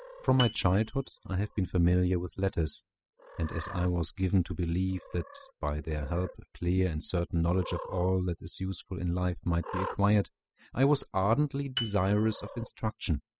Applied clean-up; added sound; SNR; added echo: classical method spectral subtraction.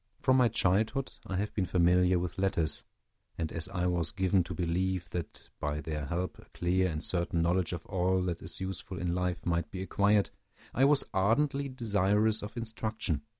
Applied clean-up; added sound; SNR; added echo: none; none; none; none.